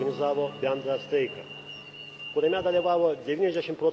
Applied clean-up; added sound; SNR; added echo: none; Guitar + Alarm; 15 dB; none.